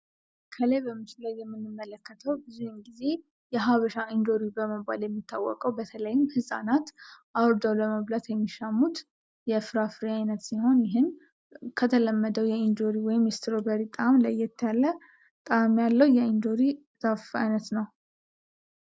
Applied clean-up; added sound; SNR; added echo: none; none; none; none.